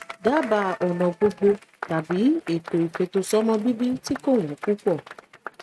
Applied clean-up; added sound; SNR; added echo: neural mask model RNNoise.